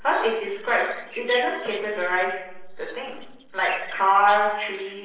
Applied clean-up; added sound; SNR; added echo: neural separator model SepFormer DNS4.